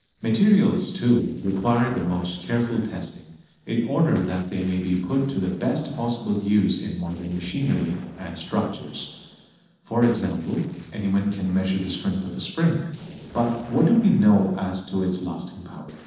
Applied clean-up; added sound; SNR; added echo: neural separator model SepFormer DNS4.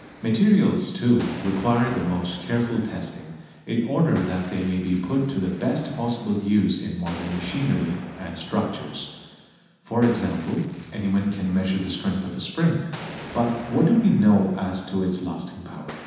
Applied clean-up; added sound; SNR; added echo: none; Explosion; 18 dB; reverberation time 1.1 s.